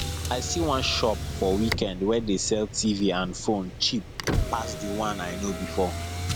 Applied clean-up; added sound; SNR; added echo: none; Motor vehicle (road); 4 dB; none.